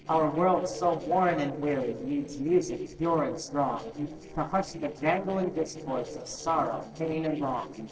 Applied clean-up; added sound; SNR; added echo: neural separator model SepFormer DNS4.